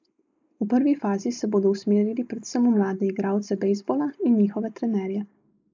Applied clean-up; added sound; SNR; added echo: neural mask model Resemble Enhance denoiser.